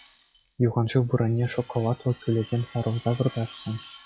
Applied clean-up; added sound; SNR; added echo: classical method log-MMSE.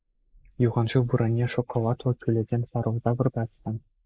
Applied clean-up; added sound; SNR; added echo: neural mask model Resemble Enhance denoiser.